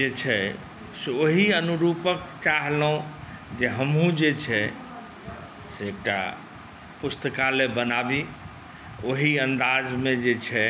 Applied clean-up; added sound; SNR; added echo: none; none; none; none.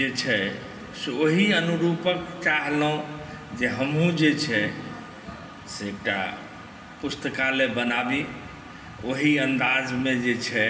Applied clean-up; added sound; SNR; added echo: none; none; none; reverberation time 2.2 s.